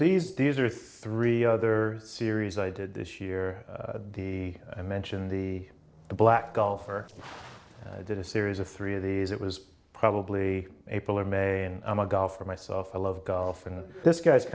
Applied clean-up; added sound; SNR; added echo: neural separator model SepFormer DNS4.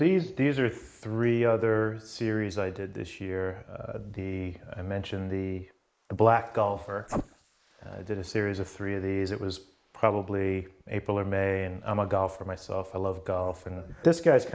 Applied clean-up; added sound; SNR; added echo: neural mask model Resemble Enhance denoiser.